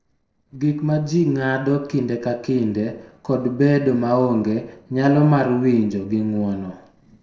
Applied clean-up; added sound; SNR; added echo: neural separator model SepFormer DNS4.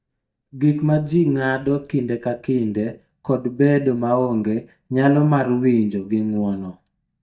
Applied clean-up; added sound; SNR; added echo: neural mask model DeepFilterNet 3.